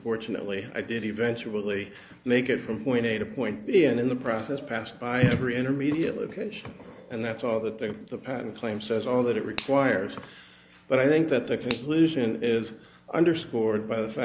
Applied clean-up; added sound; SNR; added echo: none; Finger snapping; 10 dB; none.